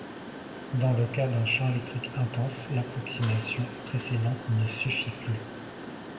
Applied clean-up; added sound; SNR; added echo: none; Mechanisms; 10 dB; reverberation time 1.3 s.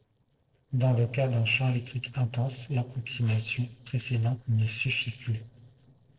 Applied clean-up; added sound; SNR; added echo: neural separator model SepFormer DNS4.